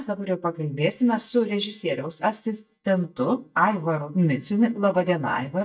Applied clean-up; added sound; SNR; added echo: neural mask model DeepFilterNet 3.